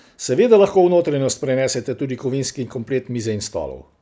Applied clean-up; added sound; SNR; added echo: none; none; none; none.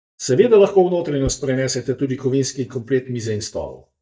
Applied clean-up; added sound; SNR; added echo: neural mask model DeepFilterNet 3.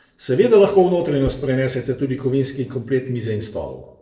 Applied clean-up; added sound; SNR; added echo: neural separator model SepFormer DNS4.